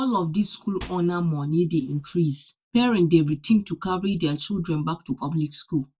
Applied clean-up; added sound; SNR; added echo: neural mask model DeepFilterNet 3.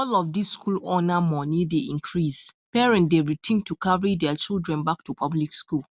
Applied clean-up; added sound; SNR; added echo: none; none; none; none.